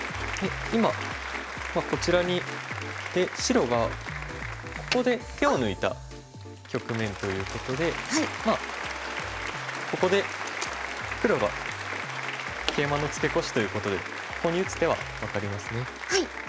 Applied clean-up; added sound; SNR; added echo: none; Applause; 6 dB; none.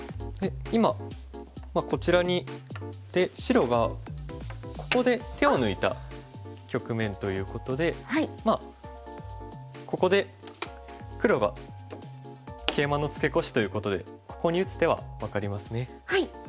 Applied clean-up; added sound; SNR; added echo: none; none; none; none.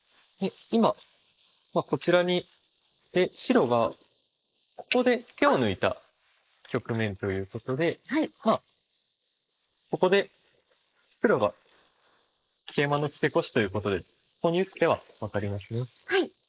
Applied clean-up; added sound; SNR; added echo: neural mask model Resemble Enhance denoiser.